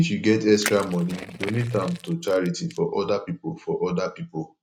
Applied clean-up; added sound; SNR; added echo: neural mask model RNNoise.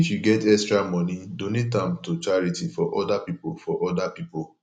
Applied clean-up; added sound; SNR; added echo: none; none; none; none.